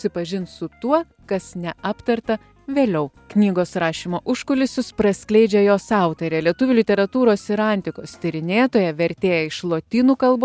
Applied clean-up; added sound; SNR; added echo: none; none; none; none.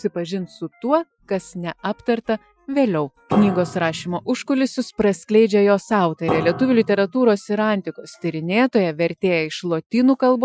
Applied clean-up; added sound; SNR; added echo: classical method Wiener filter.